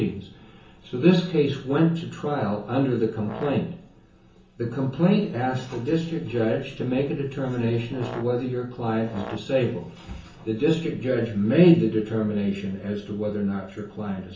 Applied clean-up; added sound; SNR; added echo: none; Brass instrument; 17 dB; reverberation time 0.7 s.